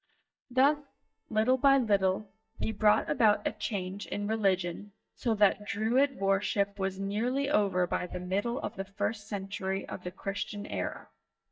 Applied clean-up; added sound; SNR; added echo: neural mask model DeepFilterNet 3.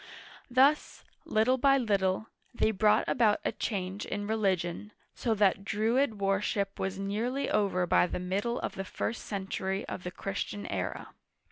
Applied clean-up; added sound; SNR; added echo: none; none; none; none.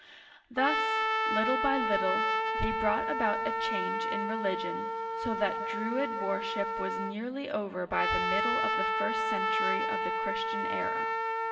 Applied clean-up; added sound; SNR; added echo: none; Trumpet; -3 dB; reverberation time 1.4 s.